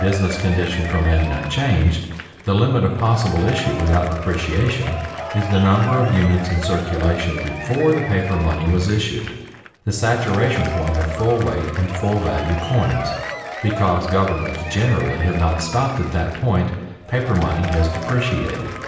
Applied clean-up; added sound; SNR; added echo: none; Applause / Crowd / Cheering; 11 dB; reverberation time 1.1 s.